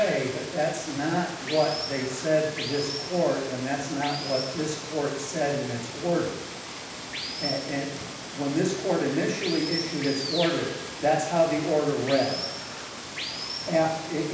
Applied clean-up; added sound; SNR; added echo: none; Water; 8 dB; reverberation time 0.9 s.